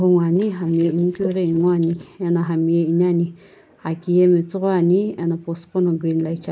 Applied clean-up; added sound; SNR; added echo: neural mask model Resemble Enhance denoiser.